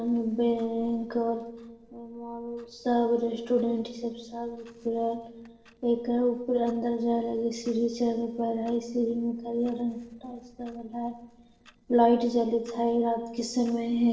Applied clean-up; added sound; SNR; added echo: neural separator model SepFormer DNS4.